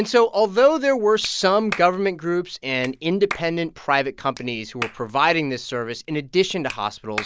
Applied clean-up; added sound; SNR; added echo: none; Clapping; 17 dB; none.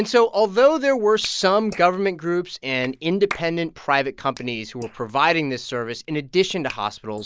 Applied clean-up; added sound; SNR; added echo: neural mask model Resemble Enhance denoiser.